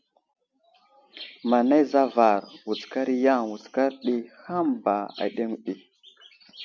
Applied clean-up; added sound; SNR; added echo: none; none; none; none.